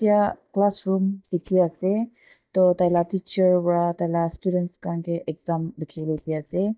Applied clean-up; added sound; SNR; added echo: neural mask model DeepFilterNet 3.